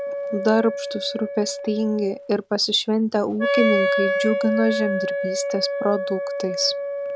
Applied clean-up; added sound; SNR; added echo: none; Wind instrument, woodwind instrument; 2 dB; none.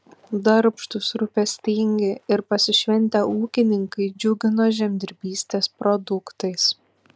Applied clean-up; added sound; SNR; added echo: none; none; none; none.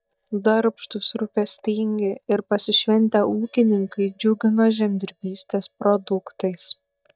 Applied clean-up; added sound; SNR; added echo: neural mask model DeepFilterNet 3.